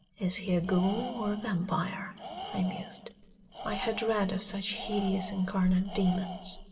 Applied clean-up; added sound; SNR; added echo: none; Tools; 12 dB; reverberation time 2.0 s.